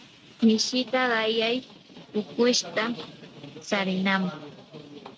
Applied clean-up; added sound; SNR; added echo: neural mask model RNNoise.